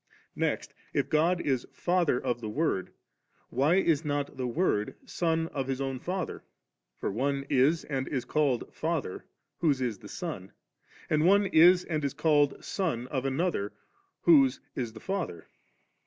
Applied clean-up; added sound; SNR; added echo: none; none; none; none.